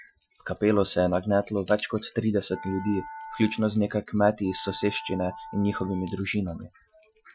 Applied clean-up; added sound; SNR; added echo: classical method Wiener filter.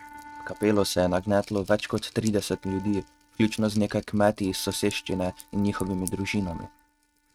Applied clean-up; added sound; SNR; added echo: neural mask model RNNoise.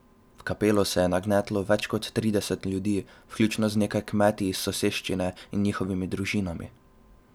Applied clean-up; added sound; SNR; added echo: none; none; none; none.